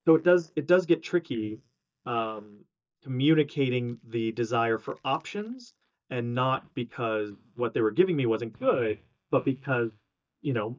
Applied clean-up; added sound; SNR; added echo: neural mask model DeepFilterNet 3.